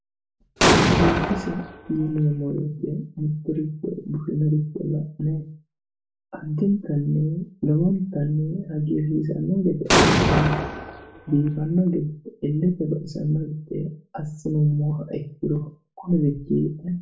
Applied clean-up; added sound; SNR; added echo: none; Explosion; -3 dB; reverberation time 0.3 s.